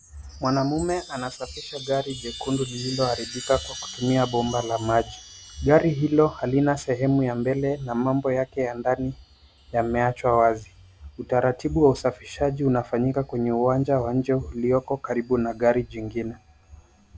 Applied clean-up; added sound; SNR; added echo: none; Chime; 19 dB; none.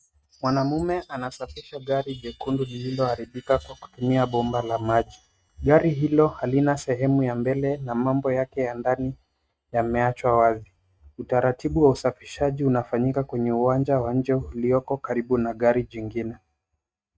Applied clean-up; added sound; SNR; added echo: neural mask model RNNoise.